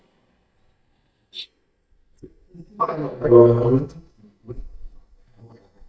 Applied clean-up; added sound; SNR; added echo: neural mask model DeepFilterNet 3.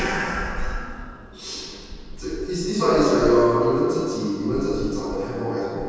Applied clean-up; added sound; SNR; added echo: none; Thunder / Rain; 11 dB; reverberation time 2.1 s.